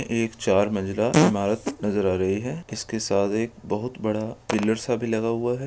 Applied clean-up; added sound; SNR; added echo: none; Fart; 6 dB; none.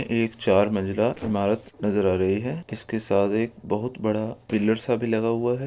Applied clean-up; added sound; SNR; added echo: neural separator model SepFormer DNS4.